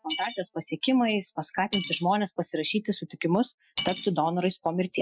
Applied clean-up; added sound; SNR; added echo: classical method Wiener filter.